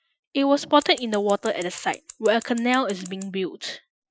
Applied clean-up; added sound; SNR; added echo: classical method Wiener filter.